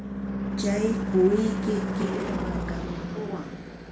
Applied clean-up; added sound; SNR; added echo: none; Car passing by / Engine / Truck; 1 dB; reverberation time 0.5 s.